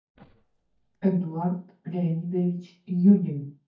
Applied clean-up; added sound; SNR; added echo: neural mask model DeepFilterNet 3.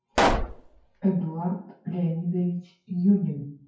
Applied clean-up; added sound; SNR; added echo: classical method WPE with log-MMSE.